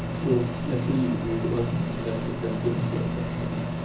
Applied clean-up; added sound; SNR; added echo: none; Microwave oven; 0 dB; reverberation time 0.6 s.